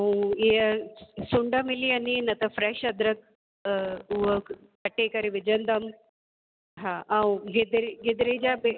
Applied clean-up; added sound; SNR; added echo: none; none; none; none.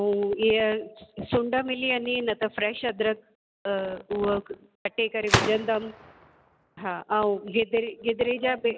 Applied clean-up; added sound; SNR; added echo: none; Gunshot, gunfire; 6 dB; none.